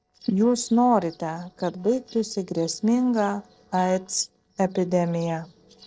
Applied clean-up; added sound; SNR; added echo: neural separator model SepFormer DNS4.